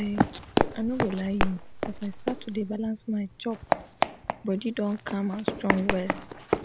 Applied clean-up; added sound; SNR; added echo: none; Run; -1 dB; none.